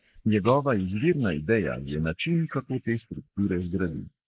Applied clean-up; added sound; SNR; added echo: neural mask model Resemble Enhance denoiser.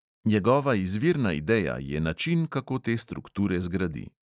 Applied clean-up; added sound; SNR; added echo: none; none; none; none.